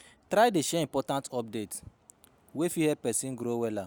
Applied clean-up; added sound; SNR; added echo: none; none; none; none.